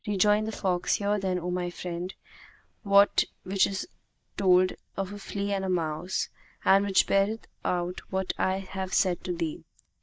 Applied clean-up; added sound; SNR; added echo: neural mask model DeepFilterNet 3.